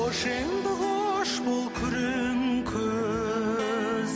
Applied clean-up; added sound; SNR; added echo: none; none; none; none.